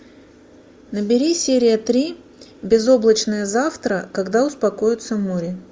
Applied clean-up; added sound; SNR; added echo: none; none; none; none.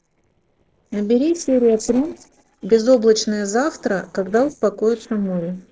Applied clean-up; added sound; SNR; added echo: neural separator model SepFormer DNS4.